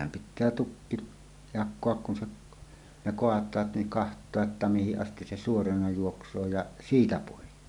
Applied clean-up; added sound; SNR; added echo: none; none; none; none.